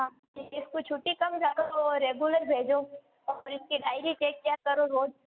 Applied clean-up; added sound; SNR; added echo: none; none; none; none.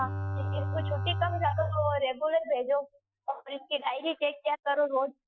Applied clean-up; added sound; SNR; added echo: classical method Wiener filter.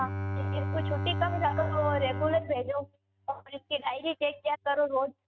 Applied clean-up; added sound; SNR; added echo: neural mask model RNNoise.